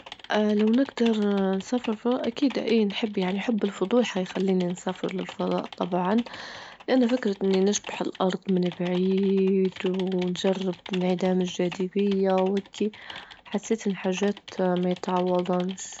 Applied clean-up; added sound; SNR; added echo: none; Typing; 19 dB; none.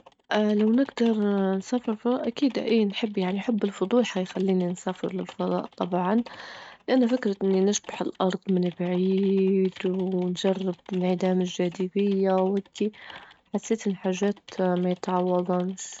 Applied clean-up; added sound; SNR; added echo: neural mask model RNNoise.